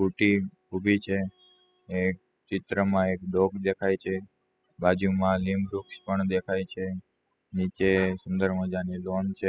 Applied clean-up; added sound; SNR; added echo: classical method spectral subtraction.